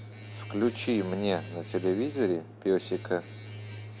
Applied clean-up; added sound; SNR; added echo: none; Domestic sounds, home sounds; 11 dB; none.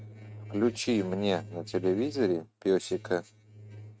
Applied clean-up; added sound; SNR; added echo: neural mask model RNNoise.